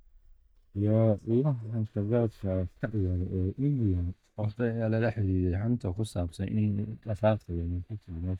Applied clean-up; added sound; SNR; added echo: neural mask model DeepFilterNet 3.